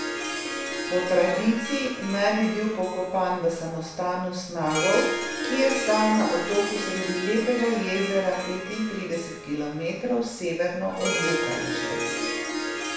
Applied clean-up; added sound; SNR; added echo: none; Harp; 5 dB; reverberation time 0.7 s.